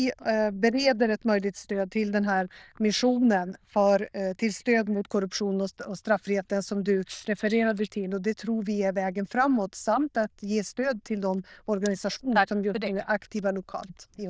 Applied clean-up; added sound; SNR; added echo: neural diffusion model UNIVERSE++.